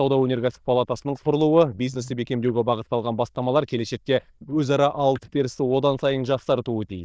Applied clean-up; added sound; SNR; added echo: neural diffusion model UNIVERSE++.